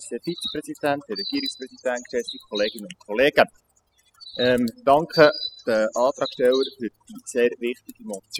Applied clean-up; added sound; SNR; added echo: classical method spectral subtraction.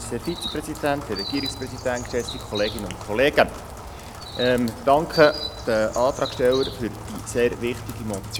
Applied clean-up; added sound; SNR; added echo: none; Chirp, tweet + Rain; 10 dB; none.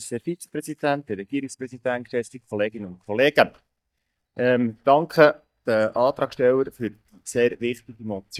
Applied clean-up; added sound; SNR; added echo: neural mask model DeepFilterNet 3.